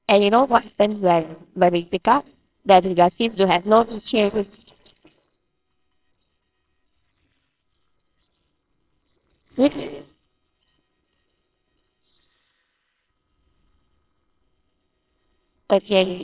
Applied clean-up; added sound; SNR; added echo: neural separator model SepFormer WHAMR!.